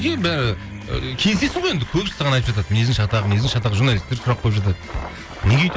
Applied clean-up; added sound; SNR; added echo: none; Engine; 17 dB; none.